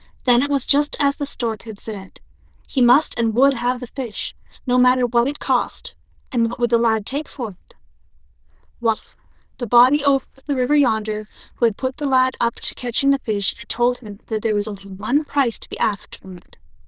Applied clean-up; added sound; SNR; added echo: neural diffusion model UNIVERSE++.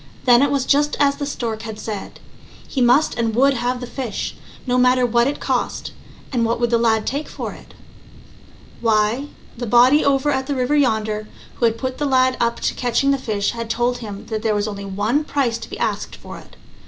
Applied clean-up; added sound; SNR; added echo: none; Thunder; 18 dB; none.